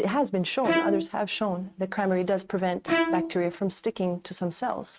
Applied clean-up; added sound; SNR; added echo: neural mask model RNNoise.